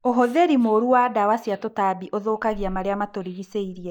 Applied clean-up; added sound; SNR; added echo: neural mask model DeepFilterNet 3.